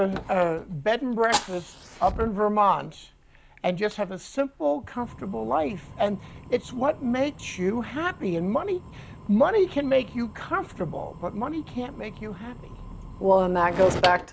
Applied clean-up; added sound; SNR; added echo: none; Fire; 12 dB; none.